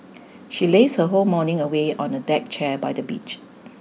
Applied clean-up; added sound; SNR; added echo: none; none; none; none.